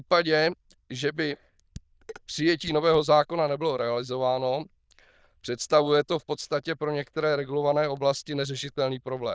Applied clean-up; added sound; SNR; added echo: neural diffusion model UNIVERSE++.